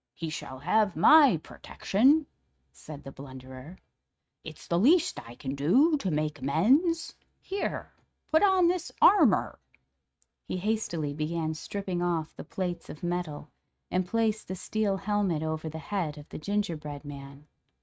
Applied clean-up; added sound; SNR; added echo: neural mask model RNNoise.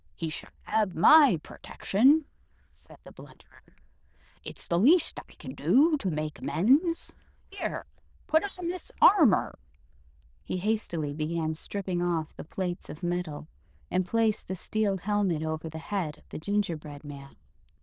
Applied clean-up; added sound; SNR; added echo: neural diffusion model UNIVERSE++.